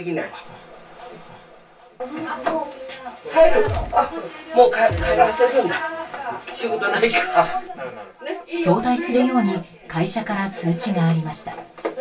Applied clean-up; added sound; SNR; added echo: none; Gunshot, gunfire; 7 dB; reverberation time 0.2 s.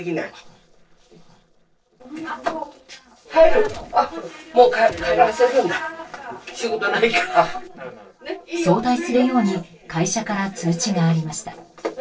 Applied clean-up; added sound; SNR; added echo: neural separator model SepFormer DNS4.